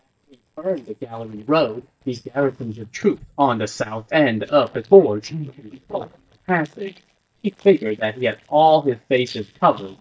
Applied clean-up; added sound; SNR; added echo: neural mask model DeepFilterNet 3.